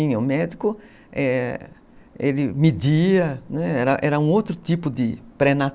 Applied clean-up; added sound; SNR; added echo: none; none; none; none.